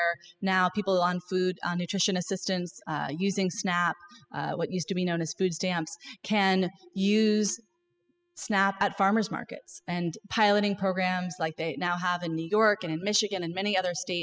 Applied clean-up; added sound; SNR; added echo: classical method spectral subtraction.